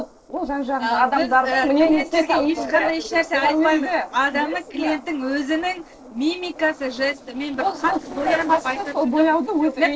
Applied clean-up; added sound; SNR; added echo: neural separator model SepFormer DNS4.